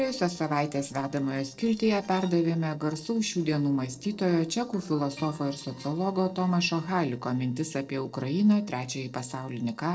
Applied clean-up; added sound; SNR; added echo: neural separator model SepFormer DNS4.